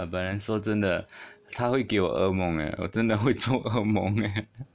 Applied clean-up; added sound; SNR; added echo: none; none; none; none.